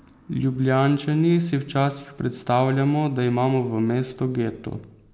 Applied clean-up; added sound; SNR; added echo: none; none; none; none.